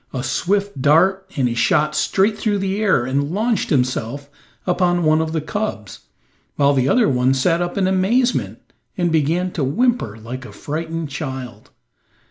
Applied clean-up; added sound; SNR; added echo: none; none; none; none.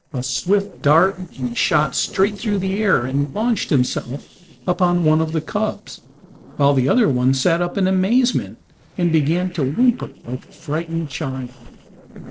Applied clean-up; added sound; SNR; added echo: neural separator model SepFormer DNS4.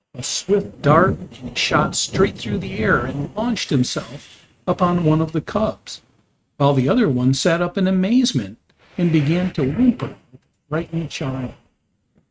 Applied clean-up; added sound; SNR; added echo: neural mask model RNNoise.